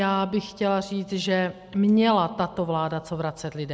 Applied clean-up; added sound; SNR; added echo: none; none; none; none.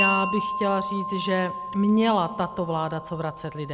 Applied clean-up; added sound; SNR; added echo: none; Wind chime; 5 dB; none.